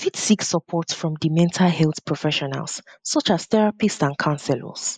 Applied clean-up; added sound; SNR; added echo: neural mask model Resemble Enhance denoiser.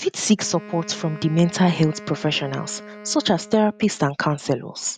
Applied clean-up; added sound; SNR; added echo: none; Wind instrument, woodwind instrument; 18 dB; none.